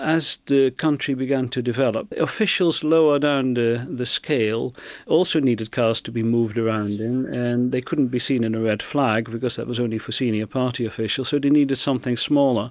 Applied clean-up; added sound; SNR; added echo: neural mask model Resemble Enhance denoiser.